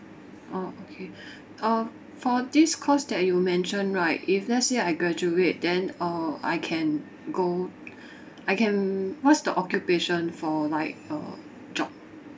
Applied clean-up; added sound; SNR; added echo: none; none; none; none.